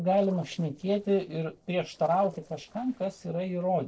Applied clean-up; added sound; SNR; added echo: neural separator model SepFormer DNS4.